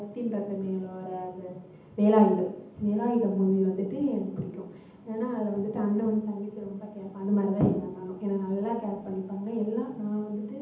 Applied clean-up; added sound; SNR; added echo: none; none; none; reverberation time 0.8 s.